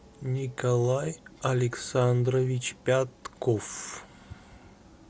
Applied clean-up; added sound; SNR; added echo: none; none; none; none.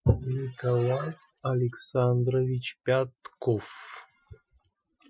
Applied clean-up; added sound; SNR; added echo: classical method Wiener filter.